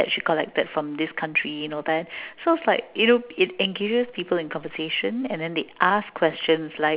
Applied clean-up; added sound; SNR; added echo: none; none; none; none.